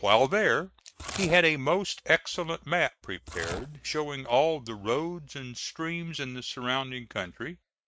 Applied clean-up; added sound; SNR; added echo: neural mask model RNNoise.